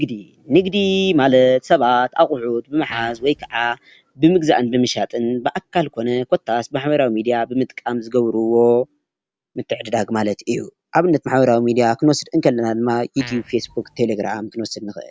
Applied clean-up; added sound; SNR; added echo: none; Fart; 19 dB; none.